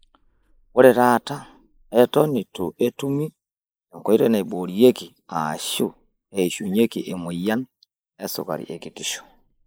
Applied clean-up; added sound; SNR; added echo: neural mask model Resemble Enhance denoiser.